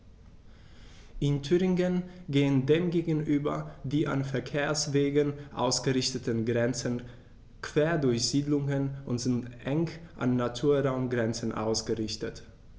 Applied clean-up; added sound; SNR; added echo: none; none; none; none.